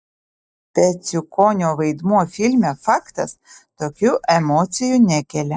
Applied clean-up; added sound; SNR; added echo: neural mask model DeepFilterNet 3.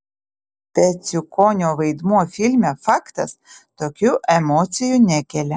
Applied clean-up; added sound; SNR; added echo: none; none; none; none.